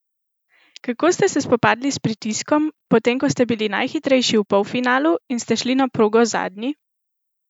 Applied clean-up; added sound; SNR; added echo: none; none; none; none.